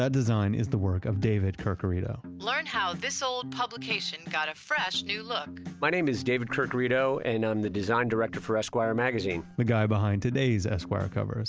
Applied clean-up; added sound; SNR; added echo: none; none; none; none.